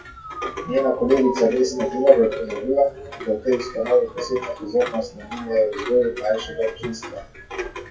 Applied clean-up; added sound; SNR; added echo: classical method WPE with log-MMSE.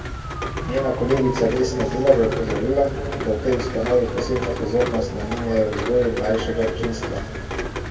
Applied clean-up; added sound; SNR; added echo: none; Rain; 6 dB; reverberation time 2.1 s.